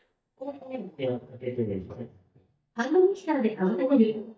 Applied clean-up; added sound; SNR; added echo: neural mask model DeepFilterNet 3.